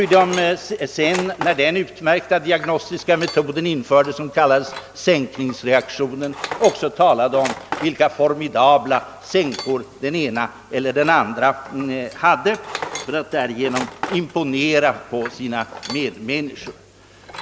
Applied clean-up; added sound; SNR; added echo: none; Tools; 15 dB; none.